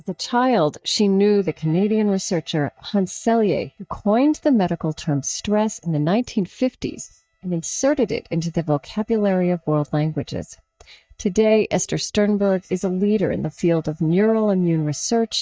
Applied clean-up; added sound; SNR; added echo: neural mask model DeepFilterNet 3.